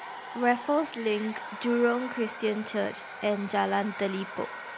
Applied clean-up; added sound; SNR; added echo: none; Domestic sounds, home sounds; 11 dB; none.